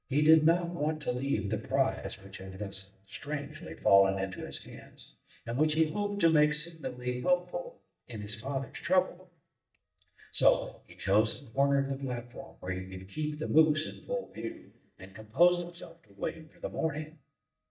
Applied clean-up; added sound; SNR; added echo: neural mask model DeepFilterNet 3.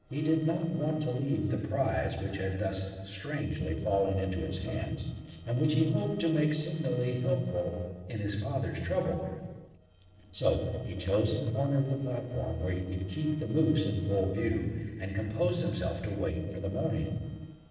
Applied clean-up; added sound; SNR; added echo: neural separator model SepFormer DNS4.